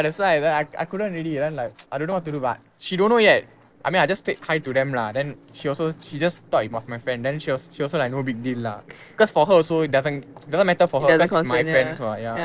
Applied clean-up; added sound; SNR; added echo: neural separator model SepFormer DNS4.